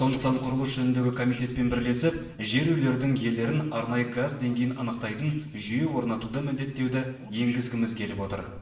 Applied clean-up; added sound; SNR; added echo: none; none; none; reverberation time 0.8 s.